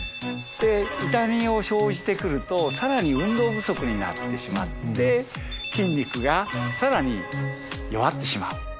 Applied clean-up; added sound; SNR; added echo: none; none; none; none.